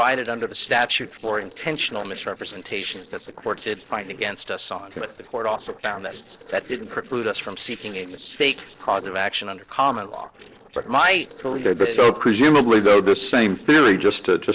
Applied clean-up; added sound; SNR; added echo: neural separator model SepFormer DNS4.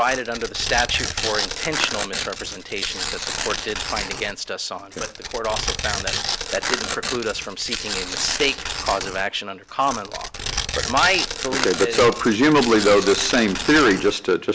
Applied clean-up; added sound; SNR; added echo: none; Tearing; 6 dB; none.